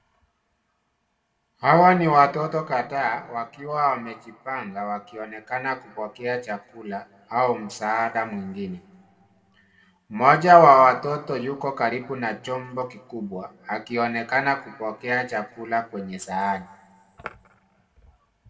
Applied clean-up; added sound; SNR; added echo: none; none; none; reverberation time 1.2 s.